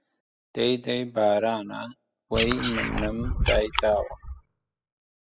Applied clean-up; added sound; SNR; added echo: classical method spectral subtraction.